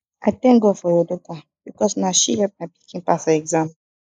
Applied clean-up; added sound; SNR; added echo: neural mask model Resemble Enhance denoiser.